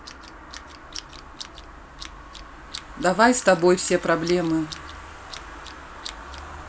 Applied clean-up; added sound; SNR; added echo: none; Tools; 18 dB; none.